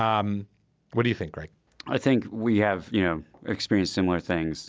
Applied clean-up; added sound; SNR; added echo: none; none; none; none.